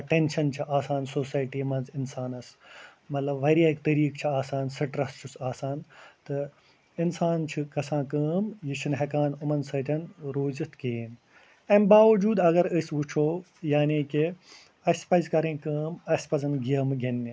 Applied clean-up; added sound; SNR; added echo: none; none; none; none.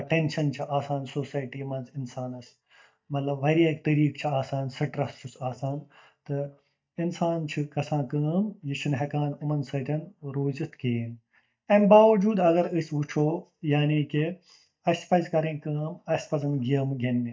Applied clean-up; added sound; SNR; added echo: neural mask model DeepFilterNet 3.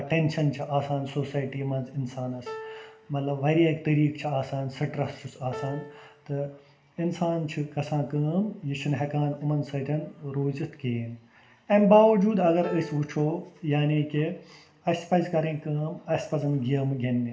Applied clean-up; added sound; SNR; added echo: none; Piano; 16 dB; reverberation time 0.9 s.